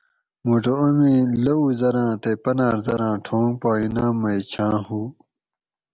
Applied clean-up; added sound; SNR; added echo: none; none; none; none.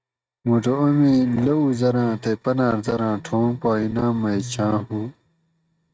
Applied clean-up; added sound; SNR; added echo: neural mask model RNNoise.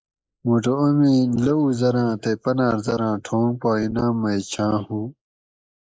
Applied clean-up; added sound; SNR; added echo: neural mask model Resemble Enhance denoiser.